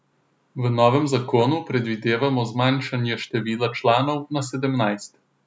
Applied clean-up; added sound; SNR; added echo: none; none; none; none.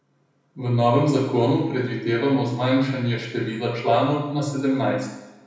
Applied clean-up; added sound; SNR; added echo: none; none; none; reverberation time 0.8 s.